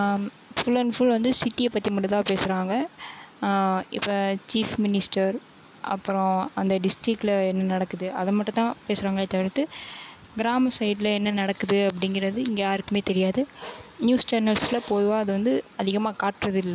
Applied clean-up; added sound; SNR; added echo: none; none; none; none.